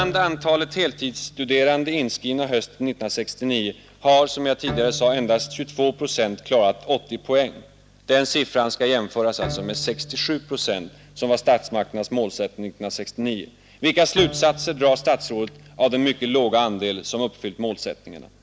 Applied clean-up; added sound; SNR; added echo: none; Bowed string instrument; 18 dB; none.